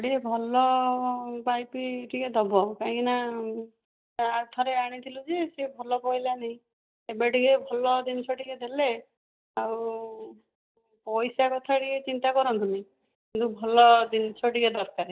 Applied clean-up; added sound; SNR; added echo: neural mask model DeepFilterNet 3.